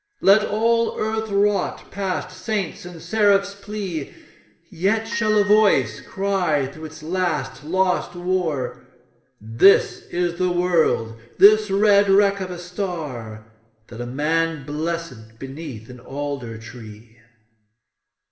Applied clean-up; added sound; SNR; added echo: none; Glockenspiel; 16 dB; reverberation time 1.0 s.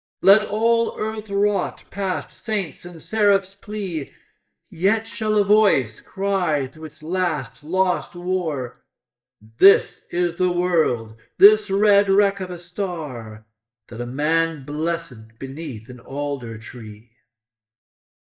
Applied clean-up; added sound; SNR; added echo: neural mask model DeepFilterNet 3.